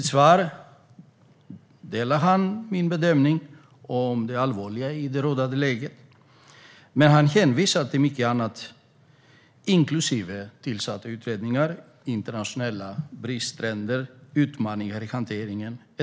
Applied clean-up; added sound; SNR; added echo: none; none; none; none.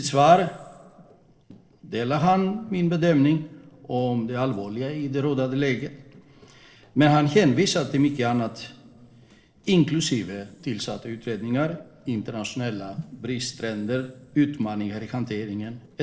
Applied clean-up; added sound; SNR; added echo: neural separator model SepFormer DNS4.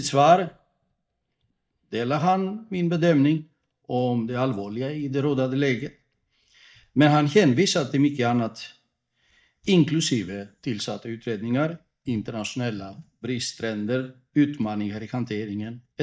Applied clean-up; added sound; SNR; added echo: neural mask model DeepFilterNet 3.